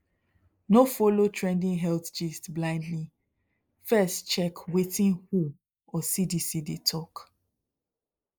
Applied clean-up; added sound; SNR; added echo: neural mask model Resemble Enhance denoiser.